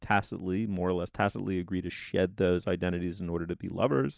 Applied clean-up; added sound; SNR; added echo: none; none; none; none.